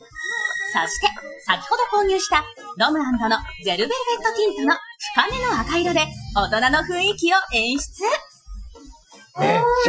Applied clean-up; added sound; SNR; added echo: classical method Wiener filter.